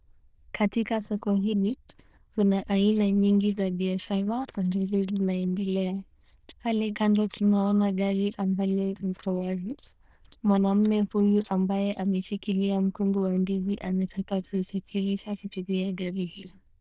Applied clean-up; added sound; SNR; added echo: neural diffusion model UNIVERSE++.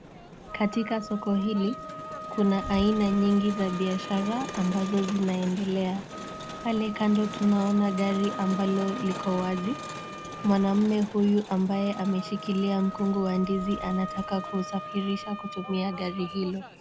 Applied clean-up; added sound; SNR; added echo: none; Crowd + Wind instrument, woodwind instrument; 11 dB; none.